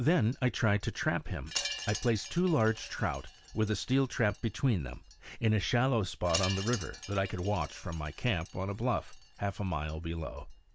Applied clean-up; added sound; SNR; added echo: none; Wind chime; 14 dB; none.